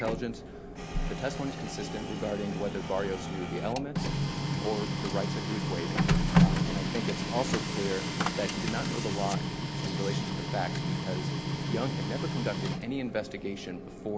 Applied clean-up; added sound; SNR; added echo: none; Printer; -4 dB; none.